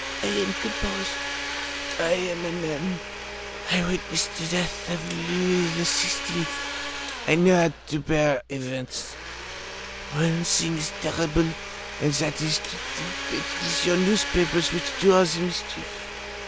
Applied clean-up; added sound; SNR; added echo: none; Domestic sounds, home sounds; 7 dB; none.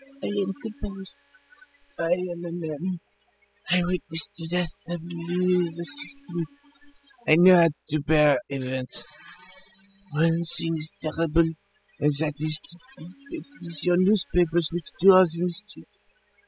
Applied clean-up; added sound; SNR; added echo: classical method spectral subtraction.